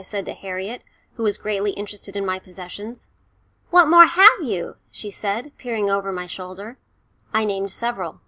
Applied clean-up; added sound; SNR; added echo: none; none; none; none.